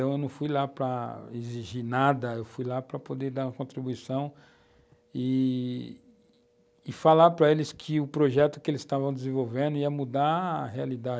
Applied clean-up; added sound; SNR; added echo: none; none; none; none.